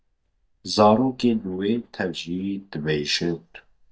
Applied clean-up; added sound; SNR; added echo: neural mask model DeepFilterNet 3.